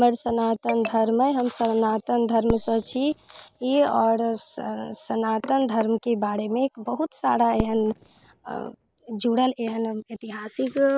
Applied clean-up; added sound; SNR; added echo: none; Fireworks; 18 dB; none.